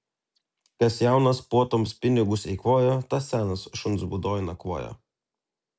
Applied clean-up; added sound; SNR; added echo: none; none; none; none.